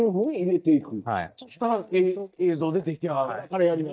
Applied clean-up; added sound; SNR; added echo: neural mask model DeepFilterNet 3.